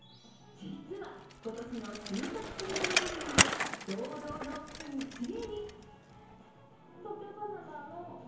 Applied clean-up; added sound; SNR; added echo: none; Bicycle; -4 dB; reverberation time 1.0 s.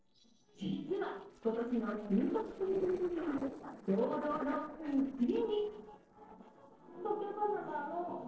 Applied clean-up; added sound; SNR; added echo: neural separator model SepFormer DNS4.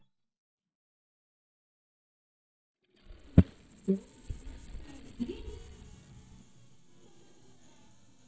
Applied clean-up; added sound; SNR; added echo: neural mask model DeepFilterNet 3.